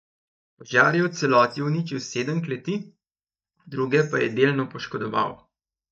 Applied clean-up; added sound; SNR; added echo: neural mask model DeepFilterNet 3.